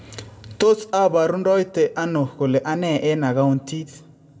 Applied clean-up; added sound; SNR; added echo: none; none; none; reverberation time 0.4 s.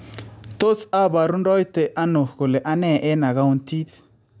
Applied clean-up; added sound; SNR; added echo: none; none; none; none.